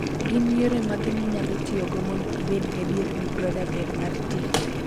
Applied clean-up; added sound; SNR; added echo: none; Boiling; 0 dB; none.